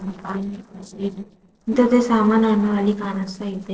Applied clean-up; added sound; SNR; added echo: neural separator model SepFormer DNS4.